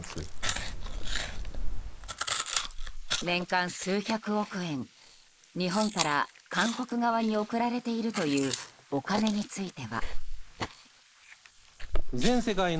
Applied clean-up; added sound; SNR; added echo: neural mask model Resemble Enhance denoiser.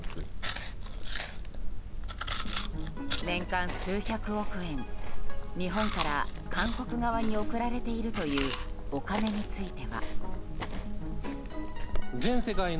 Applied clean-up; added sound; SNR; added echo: none; Chewing, mastication; -5 dB; none.